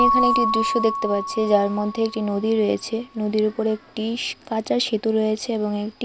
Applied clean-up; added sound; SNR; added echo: none; Keyboard (musical) / Bell; 5 dB; none.